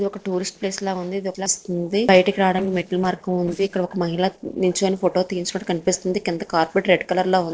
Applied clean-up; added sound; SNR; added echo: neural separator model SepFormer DNS4.